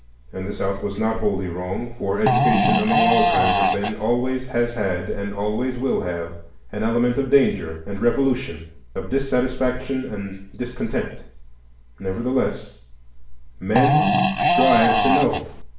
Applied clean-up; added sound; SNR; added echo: none; Fart; -4 dB; reverberation time 0.6 s.